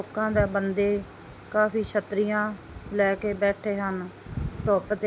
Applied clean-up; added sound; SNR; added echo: none; none; none; none.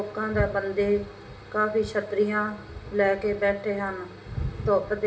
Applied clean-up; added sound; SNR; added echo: none; none; none; reverberation time 1.6 s.